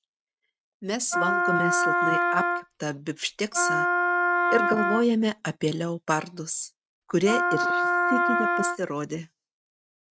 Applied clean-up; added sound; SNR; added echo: neural mask model RNNoise.